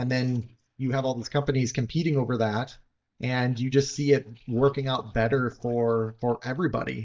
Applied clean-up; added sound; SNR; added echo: neural mask model DeepFilterNet 3.